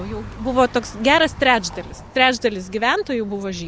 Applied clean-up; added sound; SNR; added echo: none; none; none; none.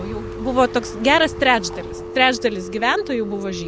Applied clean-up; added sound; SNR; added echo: none; Telephone; 12 dB; none.